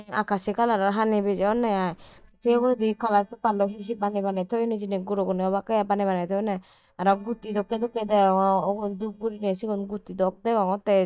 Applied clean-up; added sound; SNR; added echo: neural mask model DeepFilterNet 3.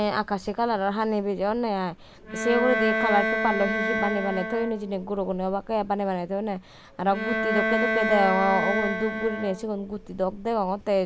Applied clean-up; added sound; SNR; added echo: none; Bowed string instrument; 2 dB; none.